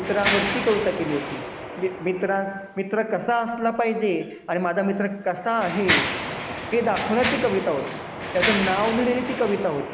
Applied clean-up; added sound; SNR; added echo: none; Mechanisms; 5 dB; none.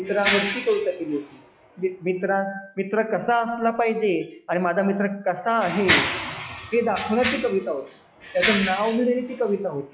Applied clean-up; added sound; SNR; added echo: classical method log-MMSE.